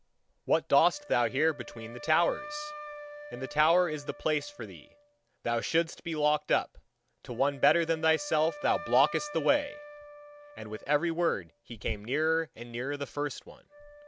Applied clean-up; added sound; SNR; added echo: none; Wind instrument, woodwind instrument; 17 dB; none.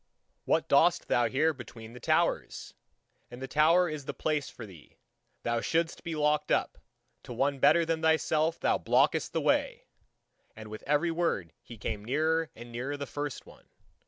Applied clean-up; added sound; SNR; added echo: none; none; none; none.